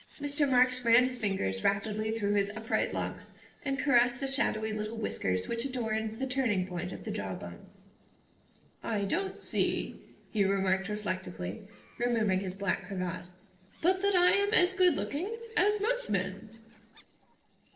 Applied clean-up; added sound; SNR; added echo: neural separator model SepFormer DNS4.